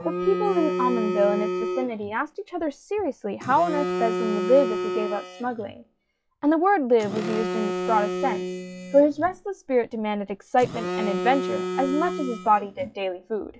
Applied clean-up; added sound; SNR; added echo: classical method log-MMSE.